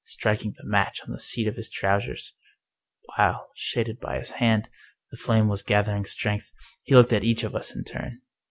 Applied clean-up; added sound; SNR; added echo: none; none; none; none.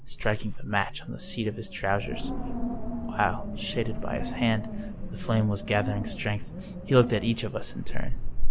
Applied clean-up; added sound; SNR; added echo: none; Wind; -1 dB; none.